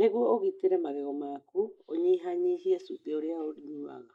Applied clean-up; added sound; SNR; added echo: neural mask model Resemble Enhance denoiser.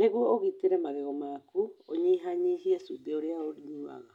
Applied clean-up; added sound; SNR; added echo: none; none; none; none.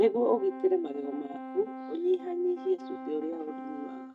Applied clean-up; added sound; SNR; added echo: neural mask model RNNoise.